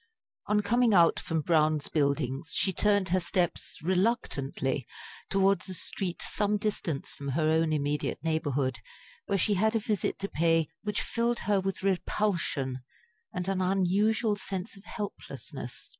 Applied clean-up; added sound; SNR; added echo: none; none; none; none.